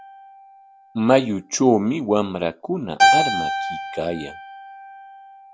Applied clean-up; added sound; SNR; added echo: none; Keyboard (musical); 2 dB; none.